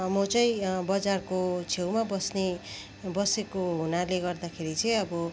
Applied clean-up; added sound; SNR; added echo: none; none; none; none.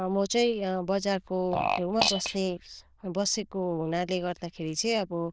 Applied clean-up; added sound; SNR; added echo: neural diffusion model UNIVERSE++.